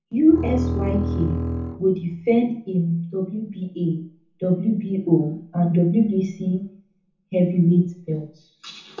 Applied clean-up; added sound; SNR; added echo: none; Bowed string instrument; 4 dB; reverberation time 0.6 s.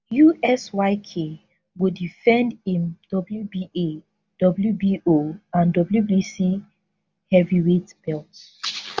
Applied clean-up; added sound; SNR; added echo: none; none; none; none.